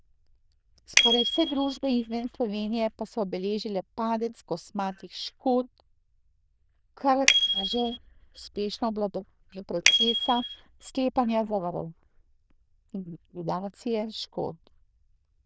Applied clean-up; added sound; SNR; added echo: neural diffusion model UNIVERSE++.